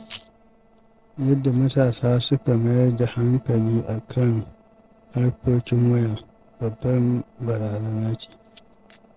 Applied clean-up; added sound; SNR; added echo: neural separator model SepFormer DNS4.